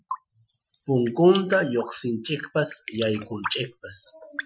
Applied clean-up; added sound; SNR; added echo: classical method Wiener filter.